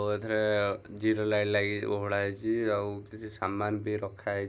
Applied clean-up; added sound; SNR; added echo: none; none; none; none.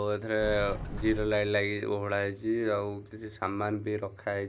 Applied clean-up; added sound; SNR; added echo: none; Sliding door; 7 dB; none.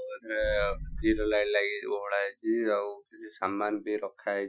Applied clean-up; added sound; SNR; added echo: classical method Wiener filter.